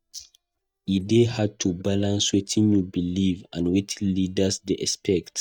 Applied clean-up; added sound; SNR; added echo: neural mask model DeepFilterNet 3.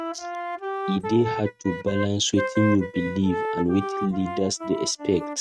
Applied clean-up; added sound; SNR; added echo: neural mask model RNNoise.